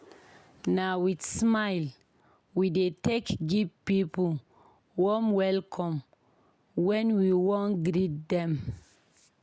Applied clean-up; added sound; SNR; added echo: none; none; none; none.